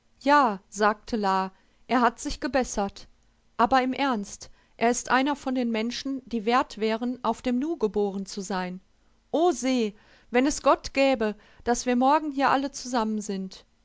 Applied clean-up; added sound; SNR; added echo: none; none; none; none.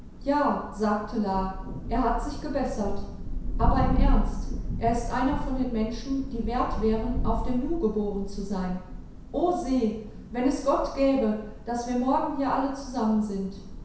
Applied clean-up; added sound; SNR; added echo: none; Thunder; 3 dB; reverberation time 0.7 s.